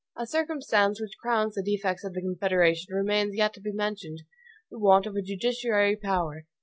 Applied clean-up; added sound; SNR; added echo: none; none; none; none.